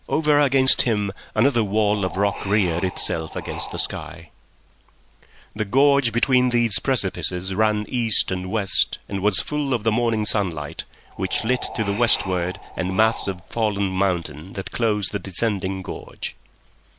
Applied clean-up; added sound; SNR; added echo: none; Wind; 13 dB; none.